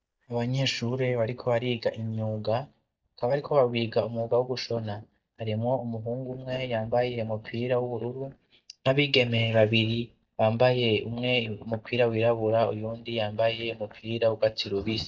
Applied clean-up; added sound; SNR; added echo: neural mask model DeepFilterNet 3.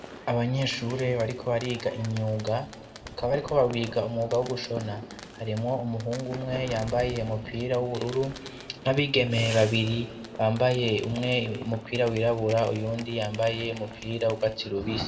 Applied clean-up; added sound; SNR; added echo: none; Fireworks; 14 dB; reverberation time 1.4 s.